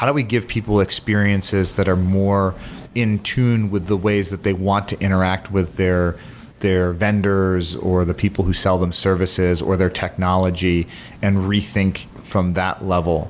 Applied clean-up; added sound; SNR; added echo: none; none; none; none.